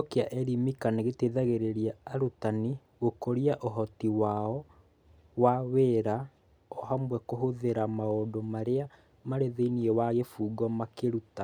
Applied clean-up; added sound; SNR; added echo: none; none; none; none.